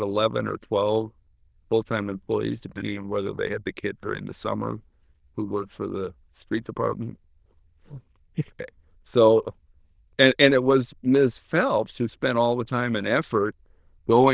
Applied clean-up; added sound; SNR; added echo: neural diffusion model UNIVERSE++.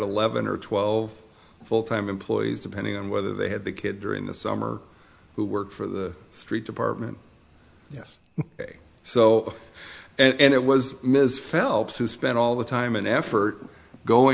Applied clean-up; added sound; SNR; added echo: none; none; none; none.